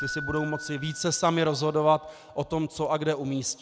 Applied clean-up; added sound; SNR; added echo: none; Keyboard (musical); 14 dB; none.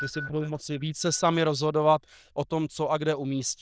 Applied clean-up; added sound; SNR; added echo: neural diffusion model UNIVERSE++.